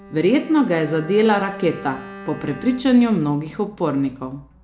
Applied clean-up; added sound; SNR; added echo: none; Bowed string instrument; 19 dB; none.